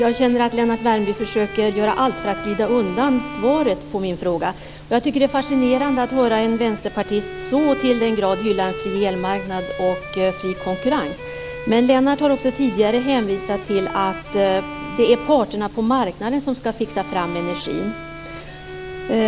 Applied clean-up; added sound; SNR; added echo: none; Bowed string instrument; 13 dB; none.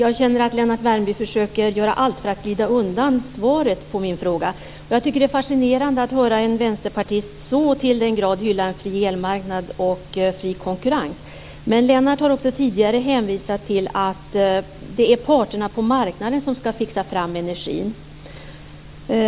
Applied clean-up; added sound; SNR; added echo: none; none; none; none.